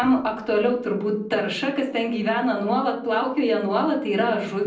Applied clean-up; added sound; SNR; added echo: neural separator model SepFormer DNS4.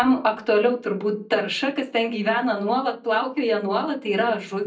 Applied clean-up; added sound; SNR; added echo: neural mask model DeepFilterNet 3.